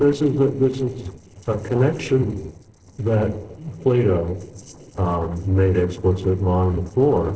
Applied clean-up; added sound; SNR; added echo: neural separator model SepFormer DNS4.